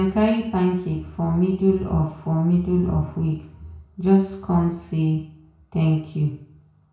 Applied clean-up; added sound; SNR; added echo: none; none; none; reverberation time 0.6 s.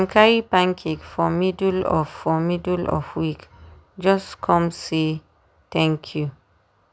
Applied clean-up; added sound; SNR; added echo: none; none; none; none.